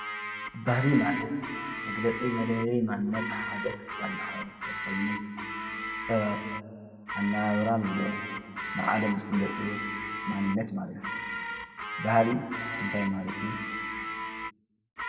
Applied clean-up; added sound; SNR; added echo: none; Guitar; 5 dB; reverberation time 1.5 s.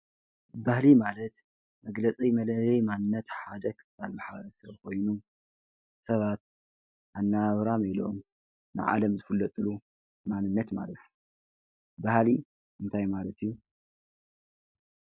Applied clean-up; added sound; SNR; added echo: none; none; none; none.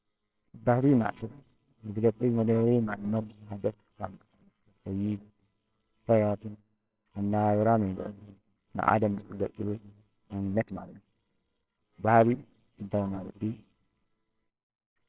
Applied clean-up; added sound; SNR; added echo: neural separator model SepFormer WHAMR!.